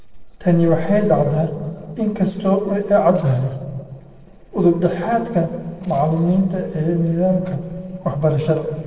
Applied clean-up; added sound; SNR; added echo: neural separator model SepFormer DNS4.